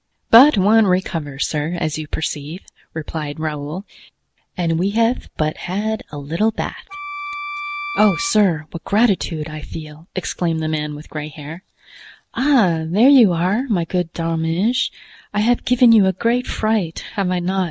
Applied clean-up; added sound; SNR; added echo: none; Wind instrument, woodwind instrument; 10 dB; none.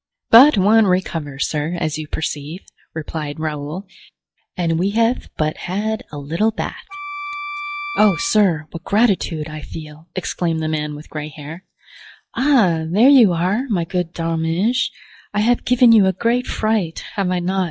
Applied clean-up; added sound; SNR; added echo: classical method log-MMSE.